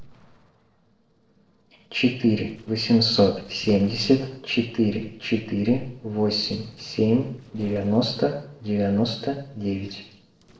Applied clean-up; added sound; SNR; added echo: neural separator model SepFormer DNS4.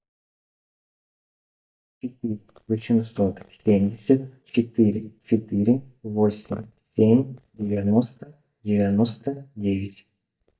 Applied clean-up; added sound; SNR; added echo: neural mask model DeepFilterNet 3.